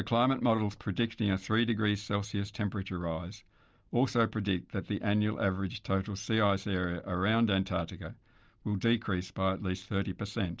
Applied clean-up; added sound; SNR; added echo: none; none; none; none.